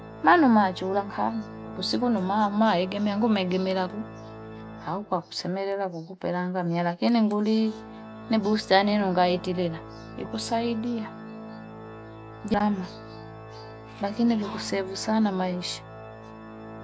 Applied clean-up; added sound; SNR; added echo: none; Organ; 15 dB; none.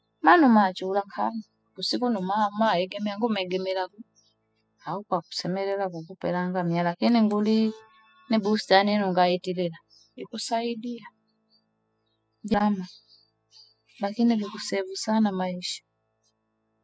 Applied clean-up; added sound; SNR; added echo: classical method spectral subtraction.